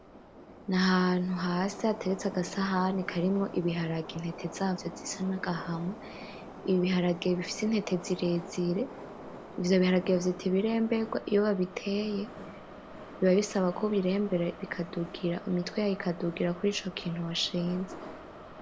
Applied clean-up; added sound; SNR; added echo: none; Subway, metro, underground; 15 dB; none.